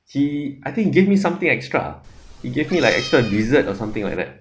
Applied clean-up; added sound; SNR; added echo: none; Meow; 14 dB; none.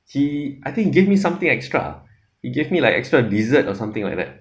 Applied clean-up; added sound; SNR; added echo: none; none; none; none.